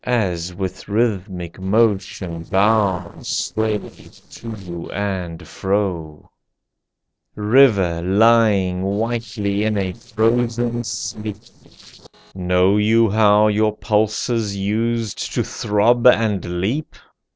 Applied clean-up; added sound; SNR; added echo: neural separator model SepFormer DNS4.